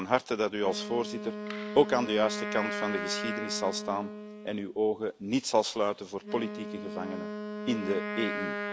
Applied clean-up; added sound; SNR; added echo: none; Wind instrument, woodwind instrument; 6 dB; none.